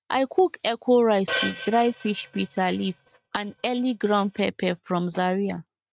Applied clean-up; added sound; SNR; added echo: neural mask model RNNoise.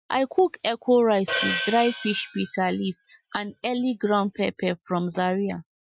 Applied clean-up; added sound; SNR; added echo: classical method Wiener filter.